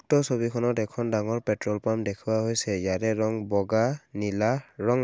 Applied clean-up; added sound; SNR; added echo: none; none; none; none.